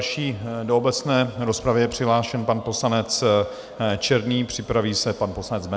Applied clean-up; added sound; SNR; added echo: none; none; none; none.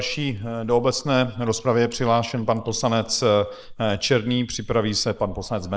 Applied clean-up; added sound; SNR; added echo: neural mask model Resemble Enhance denoiser.